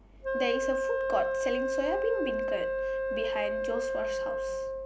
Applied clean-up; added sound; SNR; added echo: none; Wind instrument, woodwind instrument; -4 dB; none.